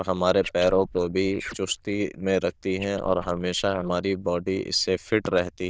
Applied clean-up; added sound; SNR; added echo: neural diffusion model UNIVERSE++.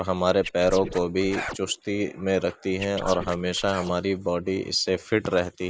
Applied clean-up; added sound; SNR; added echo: neural mask model Resemble Enhance denoiser.